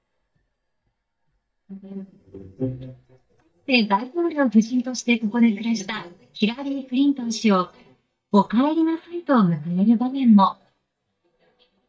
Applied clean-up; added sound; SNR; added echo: neural mask model DeepFilterNet 3.